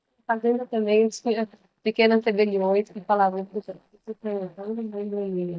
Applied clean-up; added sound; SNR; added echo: neural mask model DeepFilterNet 3.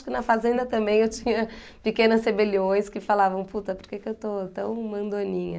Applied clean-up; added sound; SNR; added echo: none; none; none; none.